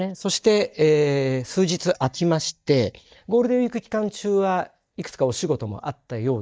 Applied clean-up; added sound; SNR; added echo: neural mask model DeepFilterNet 3.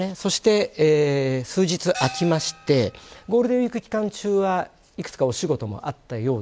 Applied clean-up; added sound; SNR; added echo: none; Gong; 14 dB; none.